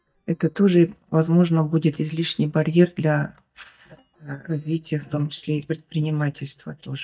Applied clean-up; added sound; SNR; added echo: neural mask model DeepFilterNet 3.